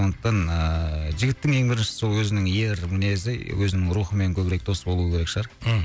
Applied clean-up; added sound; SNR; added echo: none; none; none; none.